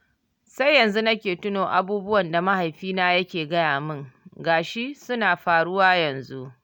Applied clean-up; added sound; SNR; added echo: none; none; none; none.